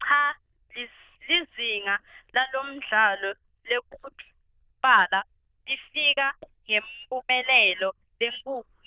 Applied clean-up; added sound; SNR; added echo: neural diffusion model UNIVERSE++.